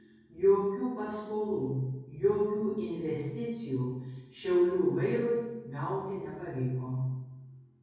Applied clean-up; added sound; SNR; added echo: none; none; none; reverberation time 1.3 s.